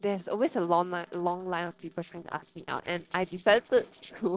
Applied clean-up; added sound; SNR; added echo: neural separator model SepFormer DNS4.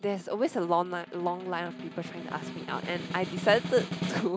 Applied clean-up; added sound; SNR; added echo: none; Snare drum; 8 dB; none.